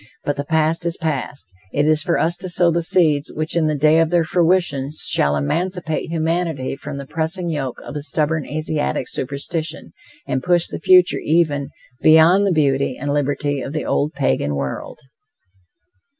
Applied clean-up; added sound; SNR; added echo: none; none; none; none.